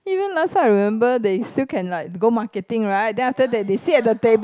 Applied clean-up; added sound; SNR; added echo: none; none; none; none.